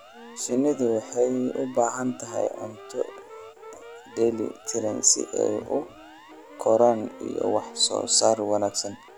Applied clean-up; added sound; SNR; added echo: none; Siren + Wind instrument, woodwind instrument; 19 dB; none.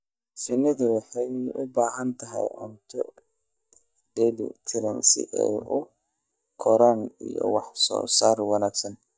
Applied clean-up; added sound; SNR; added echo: neural mask model DeepFilterNet 3.